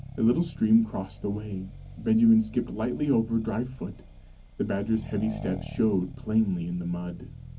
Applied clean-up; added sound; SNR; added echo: none; Accelerating, revving, vroom; 14 dB; reverberation time 0.4 s.